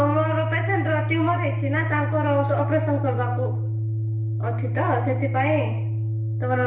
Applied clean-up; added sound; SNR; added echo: none; Organ; -1 dB; reverberation time 0.8 s.